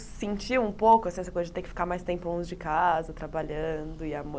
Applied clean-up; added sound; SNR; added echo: none; Church bell; 14 dB; none.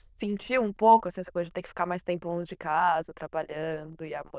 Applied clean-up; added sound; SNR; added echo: neural diffusion model UNIVERSE++.